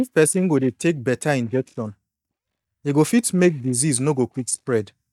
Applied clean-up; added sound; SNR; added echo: neural mask model DeepFilterNet 3.